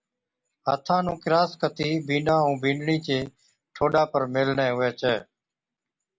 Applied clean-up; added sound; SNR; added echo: none; none; none; none.